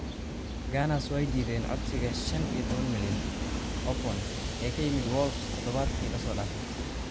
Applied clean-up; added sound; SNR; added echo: none; Train; 0 dB; none.